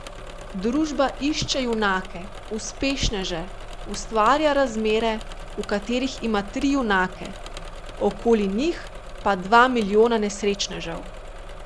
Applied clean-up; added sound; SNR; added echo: none; Engine / Mechanisms; 12 dB; none.